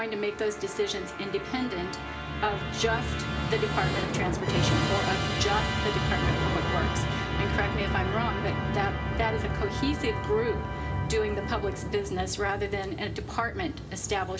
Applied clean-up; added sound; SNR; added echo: none; Musical instrument; -1 dB; reverberation time 2.1 s.